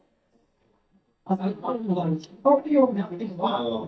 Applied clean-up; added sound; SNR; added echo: neural mask model DeepFilterNet 3.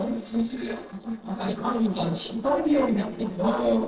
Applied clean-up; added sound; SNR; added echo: neural separator model SepFormer DNS4.